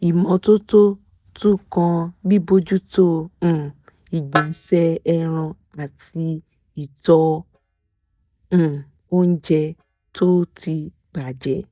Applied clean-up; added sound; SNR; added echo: neural mask model DeepFilterNet 3.